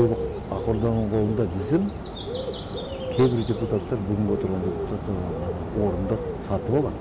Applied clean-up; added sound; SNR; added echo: none; Bird; 5 dB; none.